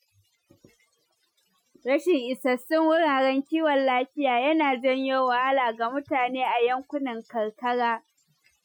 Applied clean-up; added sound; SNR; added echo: classical method Wiener filter.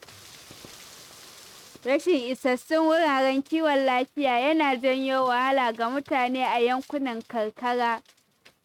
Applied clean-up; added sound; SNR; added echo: neural mask model RNNoise.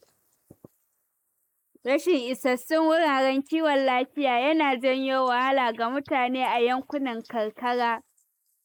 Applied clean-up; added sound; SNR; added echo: neural mask model Resemble Enhance denoiser.